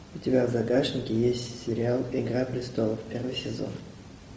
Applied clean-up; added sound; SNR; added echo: none; none; none; none.